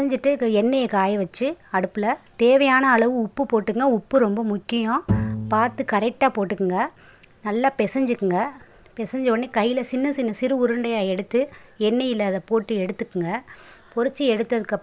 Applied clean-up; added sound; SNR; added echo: none; Bowed string instrument; 5 dB; none.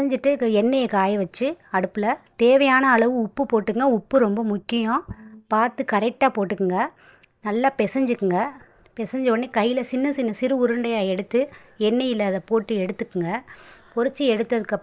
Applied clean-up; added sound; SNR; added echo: neural mask model DeepFilterNet 3.